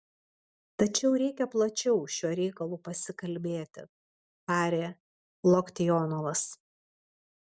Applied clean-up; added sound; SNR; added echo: none; none; none; none.